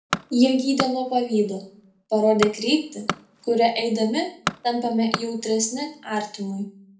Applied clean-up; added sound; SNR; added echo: none; Tools; 10 dB; reverberation time 0.4 s.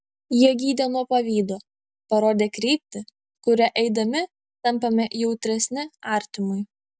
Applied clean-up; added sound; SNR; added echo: none; none; none; none.